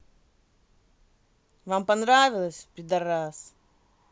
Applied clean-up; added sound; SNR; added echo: none; none; none; none.